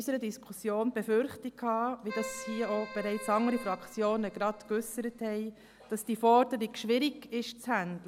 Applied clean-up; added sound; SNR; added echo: none; Keyboard (musical); 13 dB; none.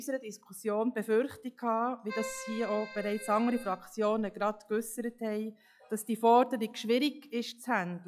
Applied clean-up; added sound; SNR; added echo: classical method log-MMSE.